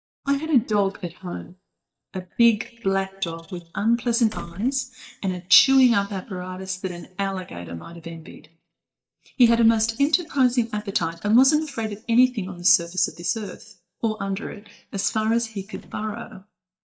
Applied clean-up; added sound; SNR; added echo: neural mask model DeepFilterNet 3.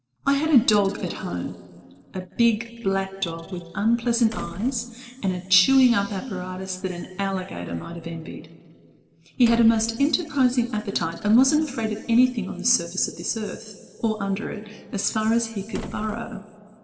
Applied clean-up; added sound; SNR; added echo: neural separator model SepFormer DNS4.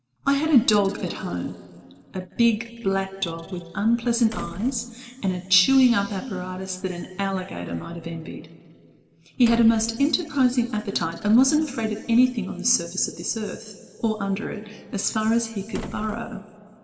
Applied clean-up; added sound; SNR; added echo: none; Slam; 17 dB; reverberation time 2.2 s.